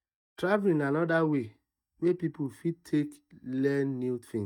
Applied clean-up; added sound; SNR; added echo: neural mask model DeepFilterNet 3.